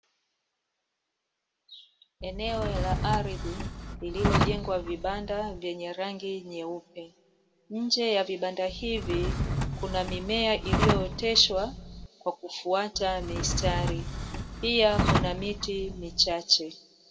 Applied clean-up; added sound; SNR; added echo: none; Drawer open or close; 0 dB; reverberation time 1.8 s.